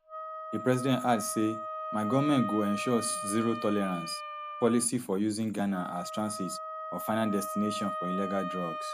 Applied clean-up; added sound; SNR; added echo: none; Wind instrument, woodwind instrument; 7 dB; none.